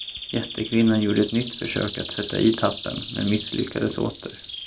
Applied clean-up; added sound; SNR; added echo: none; Bird vocalization, bird call, bird song; 8 dB; none.